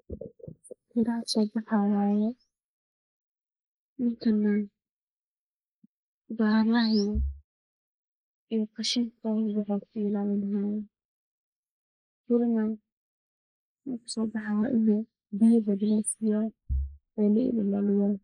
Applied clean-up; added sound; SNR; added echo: neural mask model Resemble Enhance denoiser.